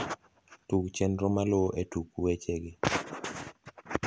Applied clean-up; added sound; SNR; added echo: none; none; none; none.